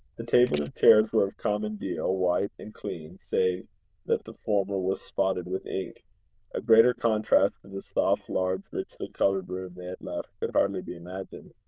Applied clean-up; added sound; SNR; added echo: neural diffusion model UNIVERSE++.